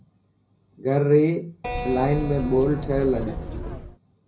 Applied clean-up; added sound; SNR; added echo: none; Keyboard (musical); 6 dB; reverberation time 0.4 s.